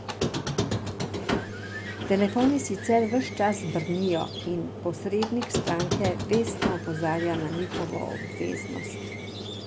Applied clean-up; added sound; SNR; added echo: none; Squeak; 3 dB; none.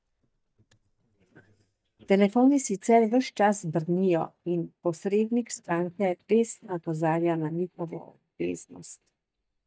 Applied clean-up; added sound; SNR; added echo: neural mask model DeepFilterNet 3.